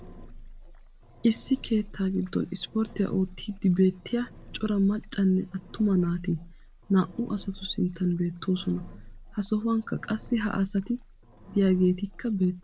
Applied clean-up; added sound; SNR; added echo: none; Engine; 19 dB; none.